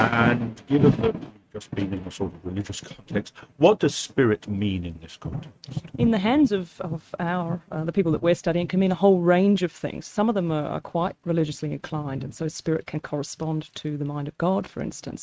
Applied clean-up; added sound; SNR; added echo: neural mask model RNNoise.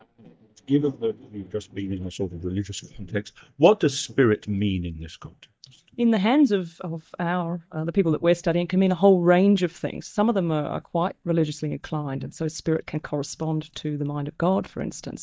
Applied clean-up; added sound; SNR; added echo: neural mask model DeepFilterNet 3.